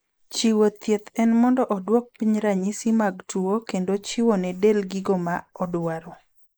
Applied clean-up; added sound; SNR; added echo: neural mask model Resemble Enhance denoiser.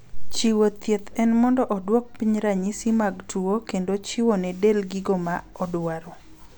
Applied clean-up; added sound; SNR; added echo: none; none; none; none.